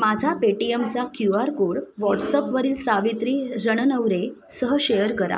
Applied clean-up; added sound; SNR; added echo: none; none; none; none.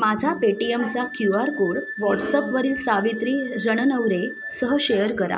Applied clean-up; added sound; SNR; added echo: none; Wind instrument, woodwind instrument; 13 dB; none.